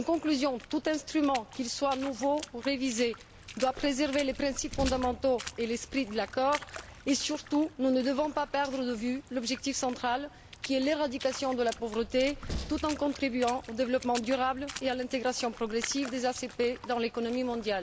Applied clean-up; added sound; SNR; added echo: none; Train + Water / Splash, splatter; 14 dB; none.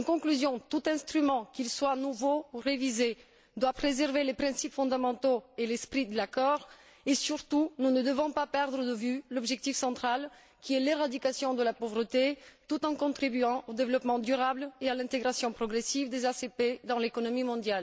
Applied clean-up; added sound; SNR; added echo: none; none; none; none.